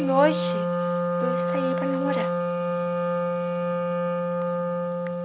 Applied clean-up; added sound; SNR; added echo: none; Wind instrument, woodwind instrument; -5 dB; none.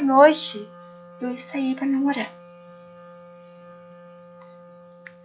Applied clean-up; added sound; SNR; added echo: classical method log-MMSE.